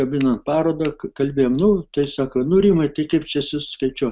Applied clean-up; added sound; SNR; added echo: none; Finger snapping; 20 dB; none.